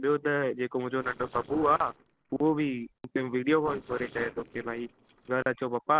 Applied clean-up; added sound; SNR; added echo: neural separator model SepFormer DNS4.